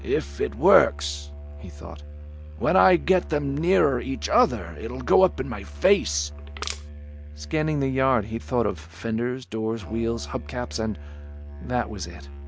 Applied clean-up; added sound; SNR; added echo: none; Musical instrument + Crushing; 12 dB; none.